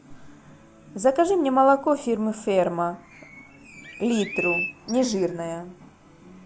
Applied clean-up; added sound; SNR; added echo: none; Chirp, tweet; 7 dB; none.